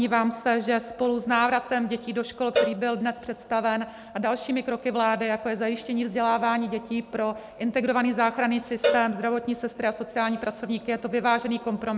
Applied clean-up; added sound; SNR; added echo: none; Cowbell; 6 dB; none.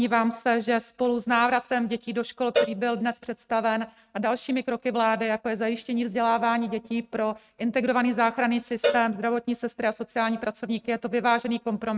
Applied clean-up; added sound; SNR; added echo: neural mask model RNNoise.